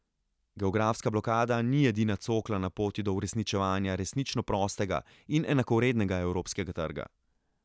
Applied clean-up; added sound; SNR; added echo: none; none; none; none.